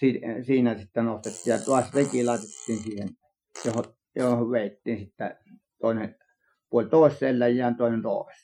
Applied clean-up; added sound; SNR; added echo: classical method Wiener filter.